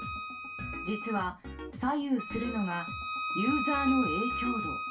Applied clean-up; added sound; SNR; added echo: none; Wind instrument, woodwind instrument; 3 dB; reverberation time 0.2 s.